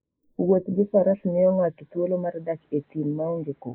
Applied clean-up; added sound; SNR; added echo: neural mask model Resemble Enhance denoiser.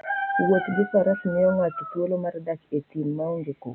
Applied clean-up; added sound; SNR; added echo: none; none; none; none.